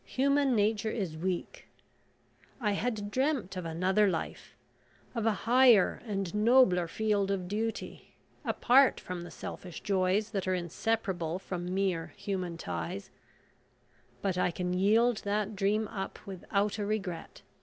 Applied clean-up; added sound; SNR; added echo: none; none; none; none.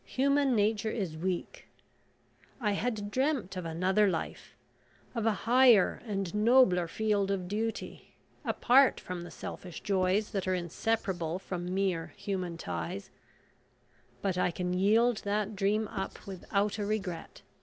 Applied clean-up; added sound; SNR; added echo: none; Writing; 19 dB; none.